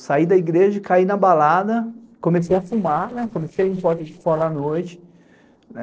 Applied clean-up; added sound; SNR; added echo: neural separator model SepFormer DNS4.